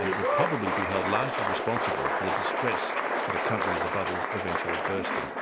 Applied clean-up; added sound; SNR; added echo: none; Applause; -5 dB; none.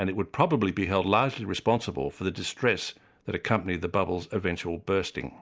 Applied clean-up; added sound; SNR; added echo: none; none; none; none.